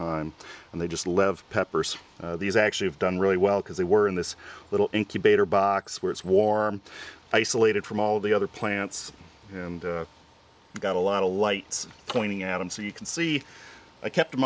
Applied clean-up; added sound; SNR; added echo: none; none; none; none.